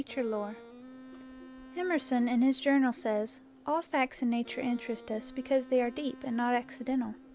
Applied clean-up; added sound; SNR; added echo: none; Wind instrument, woodwind instrument; 19 dB; none.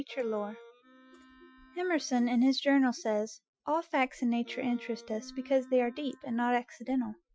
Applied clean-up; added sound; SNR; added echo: classical method Wiener filter.